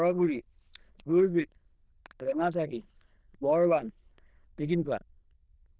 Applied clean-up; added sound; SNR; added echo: neural diffusion model UNIVERSE++.